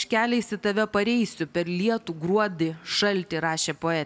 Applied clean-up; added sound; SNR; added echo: none; none; none; none.